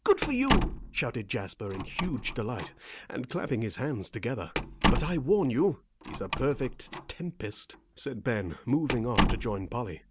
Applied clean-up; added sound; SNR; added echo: none; Slam; 2 dB; none.